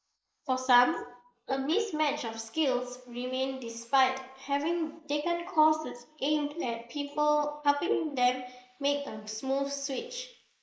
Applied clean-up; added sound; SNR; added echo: neural mask model Resemble Enhance denoiser.